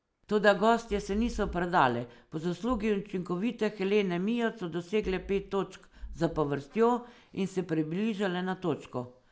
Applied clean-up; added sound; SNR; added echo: none; none; none; none.